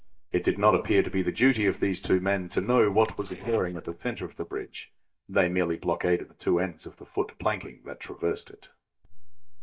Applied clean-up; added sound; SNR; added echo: neural mask model DeepFilterNet 3.